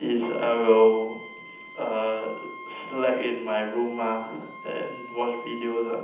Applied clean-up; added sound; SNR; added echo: none; Wind instrument, woodwind instrument; 16 dB; reverberation time 0.8 s.